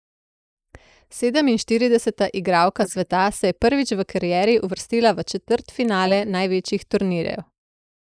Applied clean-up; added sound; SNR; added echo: neural mask model Resemble Enhance denoiser.